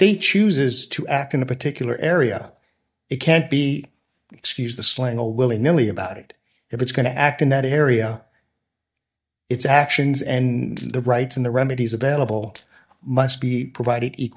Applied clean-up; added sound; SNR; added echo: neural mask model DeepFilterNet 3.